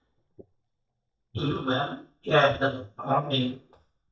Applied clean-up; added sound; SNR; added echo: neural mask model DeepFilterNet 3.